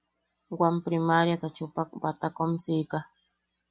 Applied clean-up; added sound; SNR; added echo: none; none; none; none.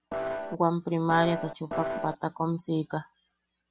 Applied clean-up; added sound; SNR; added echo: none; Piano; 3 dB; none.